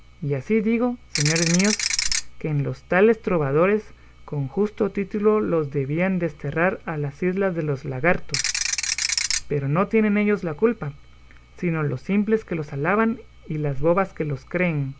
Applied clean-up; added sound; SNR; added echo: none; Ratchet, pawl / Percussion; 2 dB; none.